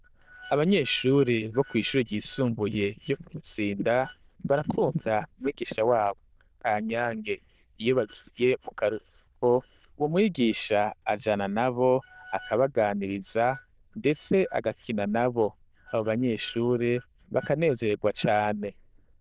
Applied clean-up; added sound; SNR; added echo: neural diffusion model UNIVERSE++.